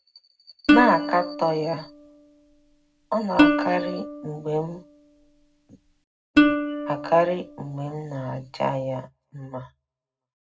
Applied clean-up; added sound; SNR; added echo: none; Plucked string instrument; -2 dB; reverberation time 0.3 s.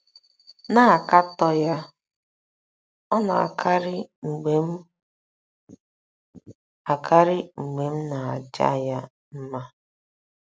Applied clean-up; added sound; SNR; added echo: none; none; none; none.